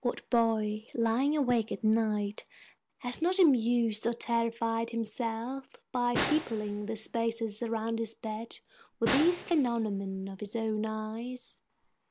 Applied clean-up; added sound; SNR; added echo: none; Snare drum; 10 dB; none.